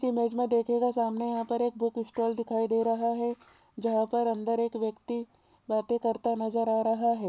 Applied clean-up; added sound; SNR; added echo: none; none; none; none.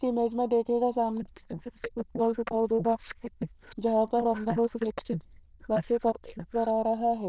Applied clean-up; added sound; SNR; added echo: neural diffusion model UNIVERSE++.